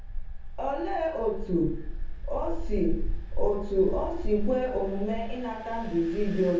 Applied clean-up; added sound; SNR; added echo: none; Engine; 1 dB; reverberation time 0.7 s.